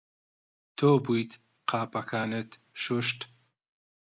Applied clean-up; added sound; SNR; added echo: none; none; none; none.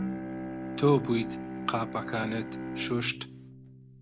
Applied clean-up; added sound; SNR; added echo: none; Bowed string instrument; 6 dB; none.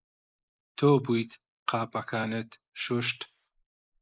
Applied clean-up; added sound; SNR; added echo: neural mask model Resemble Enhance denoiser.